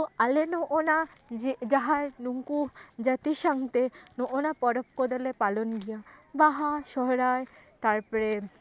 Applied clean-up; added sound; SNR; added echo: none; none; none; none.